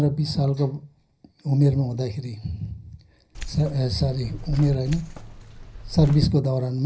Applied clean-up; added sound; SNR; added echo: none; Keys jangling; 11 dB; reverberation time 0.4 s.